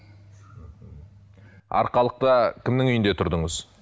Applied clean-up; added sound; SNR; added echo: none; none; none; none.